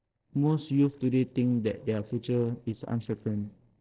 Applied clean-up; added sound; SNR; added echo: neural separator model SepFormer DNS4.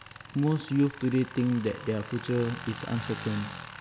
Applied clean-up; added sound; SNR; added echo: none; Tools; 13 dB; none.